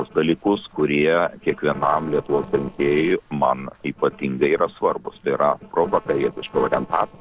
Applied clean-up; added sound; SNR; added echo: neural separator model SepFormer DNS4.